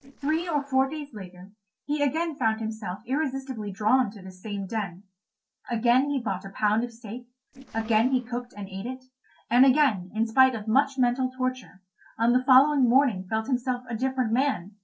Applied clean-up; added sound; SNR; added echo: neural separator model SepFormer DNS4.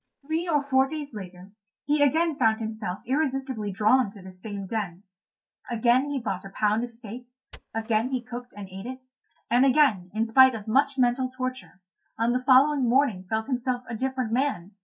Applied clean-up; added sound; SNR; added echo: neural mask model DeepFilterNet 3.